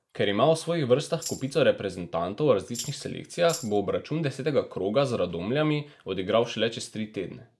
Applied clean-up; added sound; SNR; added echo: neural mask model Resemble Enhance denoiser.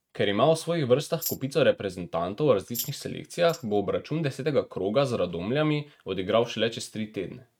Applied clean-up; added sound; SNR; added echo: neural mask model RNNoise.